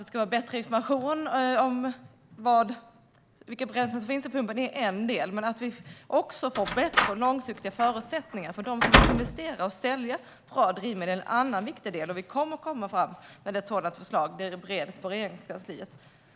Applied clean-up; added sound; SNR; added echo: none; Slam; -3 dB; none.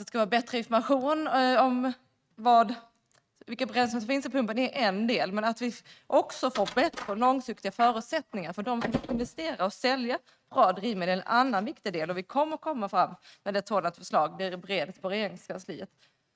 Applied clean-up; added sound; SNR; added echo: neural mask model RNNoise.